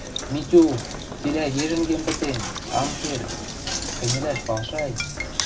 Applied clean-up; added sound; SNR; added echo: none; Knock; 5 dB; reverberation time 0.2 s.